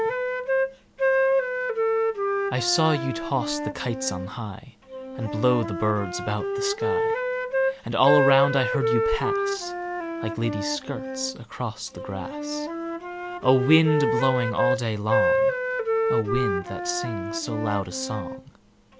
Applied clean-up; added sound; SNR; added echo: none; Wind instrument, woodwind instrument; -1 dB; none.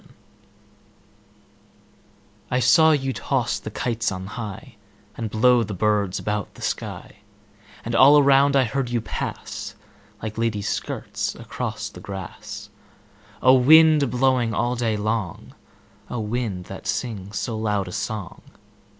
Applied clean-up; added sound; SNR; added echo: none; none; none; none.